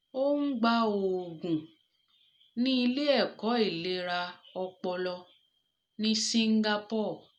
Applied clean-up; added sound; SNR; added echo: none; none; none; none.